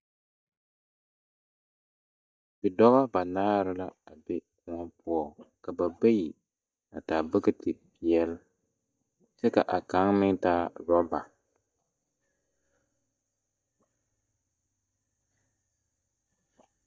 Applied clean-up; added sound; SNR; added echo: neural mask model DeepFilterNet 3.